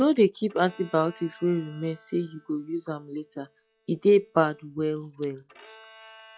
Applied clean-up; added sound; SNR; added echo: classical method log-MMSE.